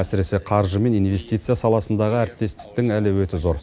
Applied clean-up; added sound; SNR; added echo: none; none; none; none.